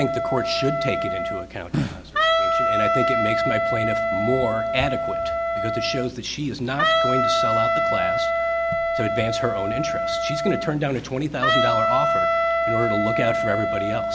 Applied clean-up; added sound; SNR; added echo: none; Wind instrument, woodwind instrument; -4 dB; none.